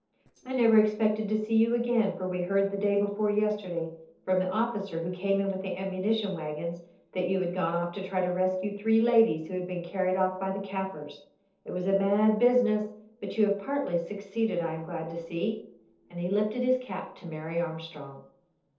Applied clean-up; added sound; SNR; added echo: neural separator model SepFormer DNS4.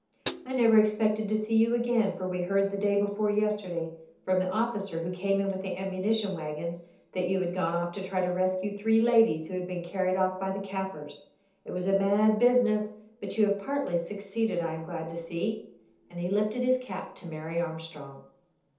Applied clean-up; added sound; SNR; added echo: none; Hi-hat; 9 dB; reverberation time 0.6 s.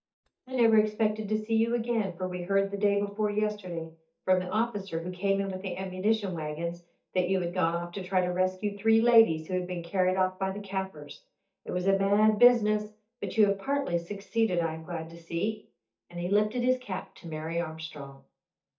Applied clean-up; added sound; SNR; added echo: neural mask model DeepFilterNet 3.